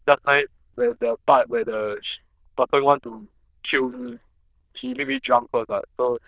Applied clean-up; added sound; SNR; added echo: neural diffusion model UNIVERSE++.